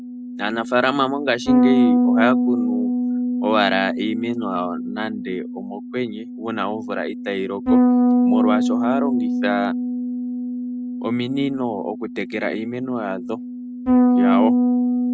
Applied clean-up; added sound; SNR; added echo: none; Bass guitar; -4 dB; none.